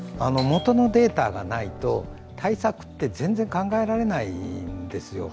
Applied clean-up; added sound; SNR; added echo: none; Bell; 16 dB; none.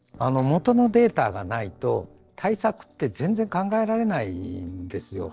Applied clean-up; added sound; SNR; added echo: neural separator model SepFormer DNS4.